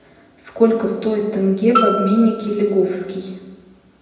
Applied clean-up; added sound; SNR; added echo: none; Bell; 6 dB; reverberation time 0.9 s.